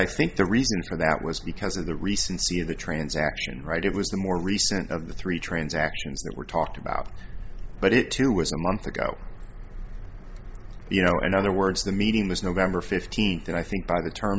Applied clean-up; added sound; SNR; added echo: none; none; none; none.